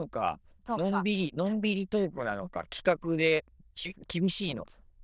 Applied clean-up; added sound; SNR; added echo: neural diffusion model UNIVERSE++.